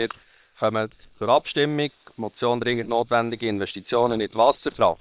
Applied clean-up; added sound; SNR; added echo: neural separator model SepFormer WHAM!.